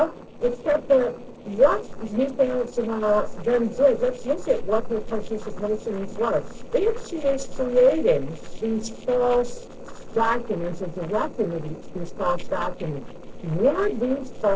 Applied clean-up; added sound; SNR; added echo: neural separator model SepFormer DNS4.